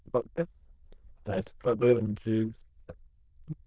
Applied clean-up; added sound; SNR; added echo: neural diffusion model UNIVERSE++.